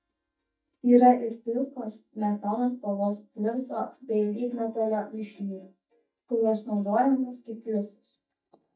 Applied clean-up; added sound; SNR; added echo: neural mask model DeepFilterNet 3.